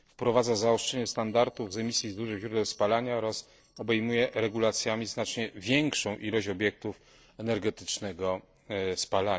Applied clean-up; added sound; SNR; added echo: neural separator model SepFormer DNS4.